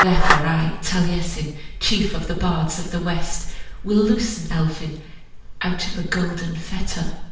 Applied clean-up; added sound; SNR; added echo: none; Clapping; 9 dB; reverberation time 0.7 s.